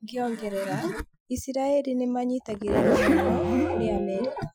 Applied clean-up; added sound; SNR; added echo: classical method Wiener filter.